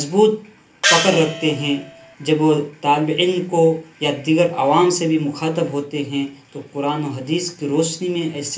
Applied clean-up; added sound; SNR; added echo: none; Gong; 3 dB; reverberation time 0.3 s.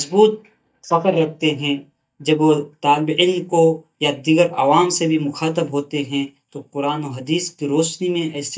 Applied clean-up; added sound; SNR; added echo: neural mask model DeepFilterNet 3.